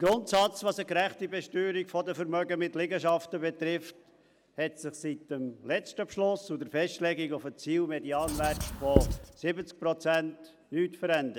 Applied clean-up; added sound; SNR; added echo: none; Writing; 0 dB; none.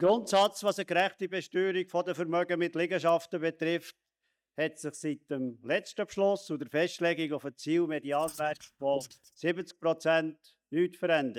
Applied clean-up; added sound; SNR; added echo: neural mask model DeepFilterNet 3.